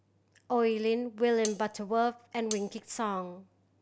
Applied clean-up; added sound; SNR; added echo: none; Cutlery, silverware; 13 dB; none.